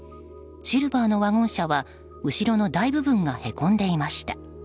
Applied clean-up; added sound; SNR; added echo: none; none; none; none.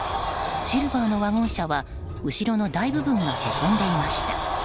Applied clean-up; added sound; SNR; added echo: none; Sliding door; 3 dB; none.